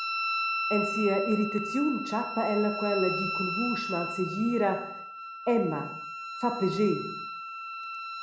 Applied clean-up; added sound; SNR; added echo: none; Wind instrument, woodwind instrument; 5 dB; none.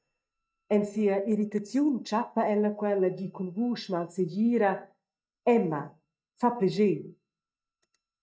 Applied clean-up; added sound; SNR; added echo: neural mask model DeepFilterNet 3.